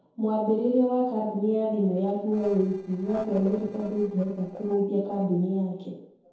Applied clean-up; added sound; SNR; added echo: neural separator model SepFormer DNS4.